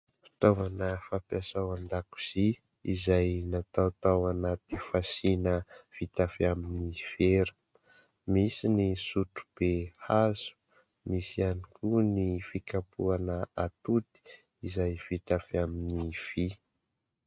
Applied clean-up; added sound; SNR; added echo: neural mask model RNNoise.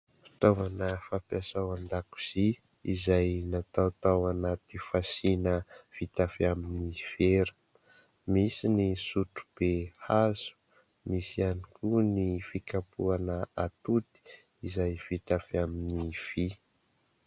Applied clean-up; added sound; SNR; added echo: none; none; none; none.